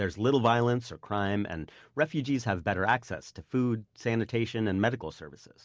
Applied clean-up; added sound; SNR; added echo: none; none; none; none.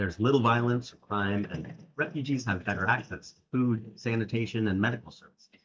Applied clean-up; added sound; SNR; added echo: neural mask model DeepFilterNet 3.